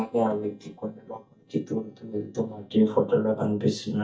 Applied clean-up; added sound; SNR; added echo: neural mask model DeepFilterNet 3.